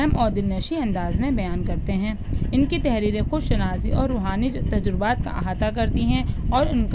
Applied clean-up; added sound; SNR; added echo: none; none; none; none.